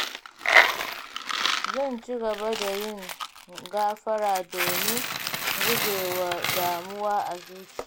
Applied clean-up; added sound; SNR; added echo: none; Coin (dropping); -3 dB; none.